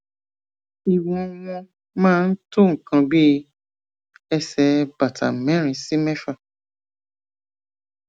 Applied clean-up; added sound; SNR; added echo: none; none; none; none.